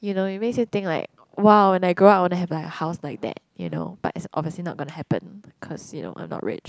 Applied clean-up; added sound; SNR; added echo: none; none; none; none.